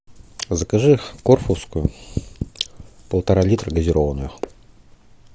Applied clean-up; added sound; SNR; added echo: none; none; none; none.